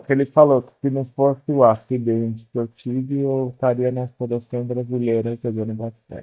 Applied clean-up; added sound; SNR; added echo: neural mask model DeepFilterNet 3.